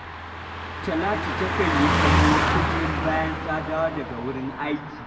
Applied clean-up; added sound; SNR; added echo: none; Car passing by; -3 dB; reverberation time 1.1 s.